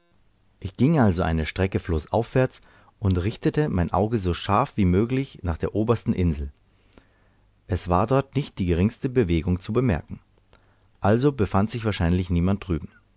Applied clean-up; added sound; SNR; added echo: none; none; none; none.